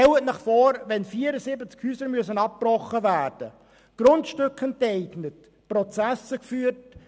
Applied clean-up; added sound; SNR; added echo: none; none; none; none.